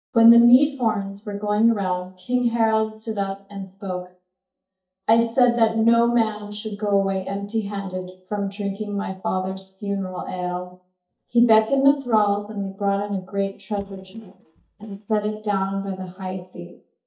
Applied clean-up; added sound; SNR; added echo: neural mask model DeepFilterNet 3.